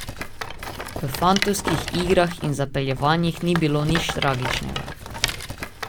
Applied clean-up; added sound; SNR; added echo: none; Rattle; 6 dB; none.